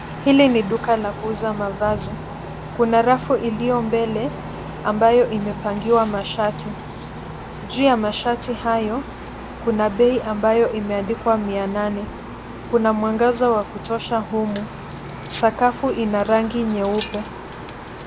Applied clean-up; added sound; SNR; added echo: none; Cricket; 11 dB; none.